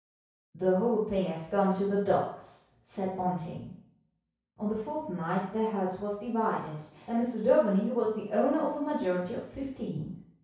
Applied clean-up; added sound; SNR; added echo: none; none; none; reverberation time 0.6 s.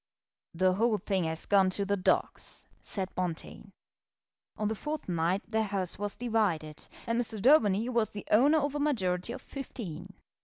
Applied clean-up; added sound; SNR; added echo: none; none; none; none.